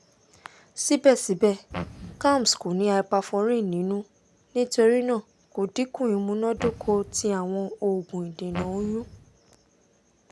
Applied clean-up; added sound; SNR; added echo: none; Fart; 12 dB; none.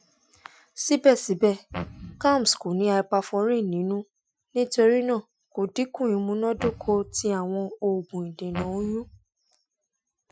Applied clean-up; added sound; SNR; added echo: classical method Wiener filter.